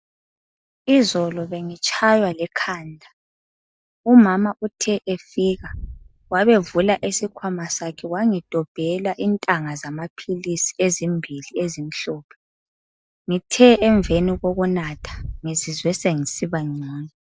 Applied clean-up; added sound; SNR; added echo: neural mask model DeepFilterNet 3.